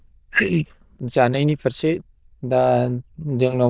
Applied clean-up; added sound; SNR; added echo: neural diffusion model UNIVERSE++.